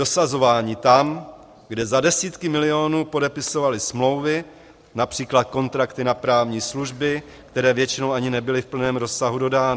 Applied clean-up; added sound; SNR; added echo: none; none; none; none.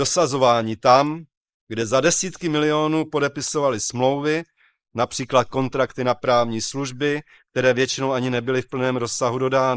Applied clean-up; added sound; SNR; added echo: neural mask model Resemble Enhance denoiser.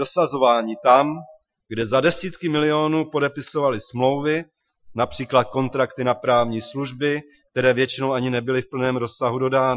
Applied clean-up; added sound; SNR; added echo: classical method Wiener filter.